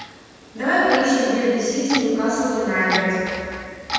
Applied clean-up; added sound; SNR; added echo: none; Clock; 11 dB; reverberation time 2.1 s.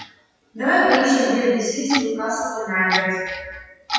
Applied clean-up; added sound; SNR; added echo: classical method WPE with log-MMSE.